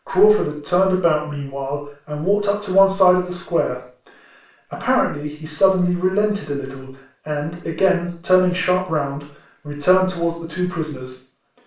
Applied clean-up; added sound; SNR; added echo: none; none; none; reverberation time 0.4 s.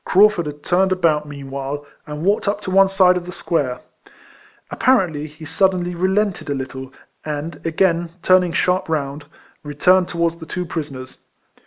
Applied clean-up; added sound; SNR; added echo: none; none; none; none.